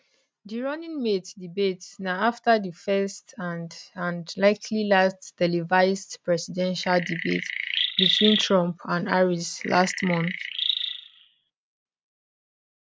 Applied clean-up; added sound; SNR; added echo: neural mask model RNNoise.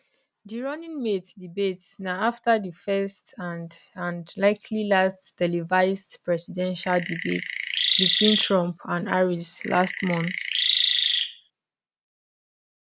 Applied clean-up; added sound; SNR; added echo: none; Chirp, tweet; -2 dB; none.